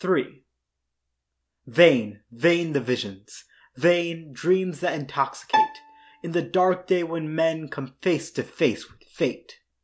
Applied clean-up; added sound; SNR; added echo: none; Bowed string instrument; 4 dB; none.